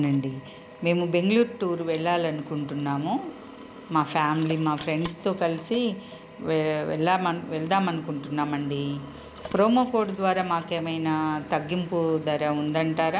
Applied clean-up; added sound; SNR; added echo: none; Drill; 16 dB; none.